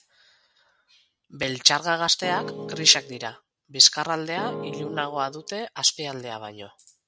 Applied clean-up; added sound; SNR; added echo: neural mask model RNNoise.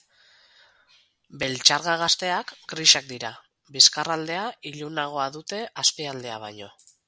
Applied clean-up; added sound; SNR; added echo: none; none; none; none.